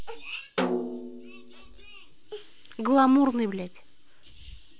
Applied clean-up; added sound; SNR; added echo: none; Snare drum; 6 dB; none.